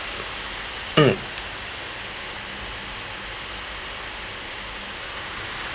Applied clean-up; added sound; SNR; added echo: none; none; none; none.